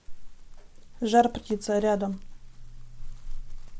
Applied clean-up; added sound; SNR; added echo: none; none; none; none.